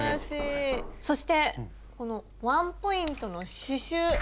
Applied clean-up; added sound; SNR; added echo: none; Knock + Raindrop / Splash, splatter; 10 dB; none.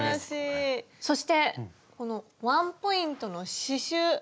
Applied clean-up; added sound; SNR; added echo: none; none; none; none.